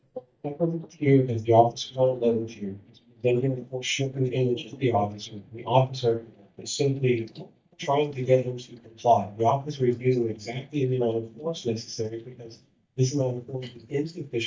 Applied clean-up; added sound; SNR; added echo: neural mask model DeepFilterNet 3.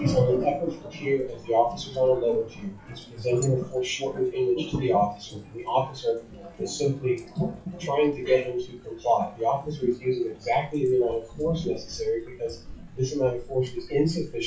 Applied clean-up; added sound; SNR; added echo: classical method WPE with log-MMSE.